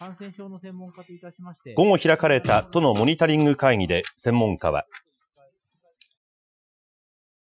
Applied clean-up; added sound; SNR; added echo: classical method Wiener filter.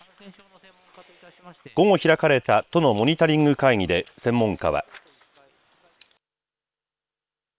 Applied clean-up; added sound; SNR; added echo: neural separator model SepFormer WHAM!.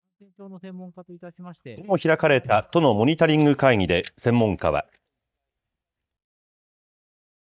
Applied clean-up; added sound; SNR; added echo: neural mask model DeepFilterNet 3.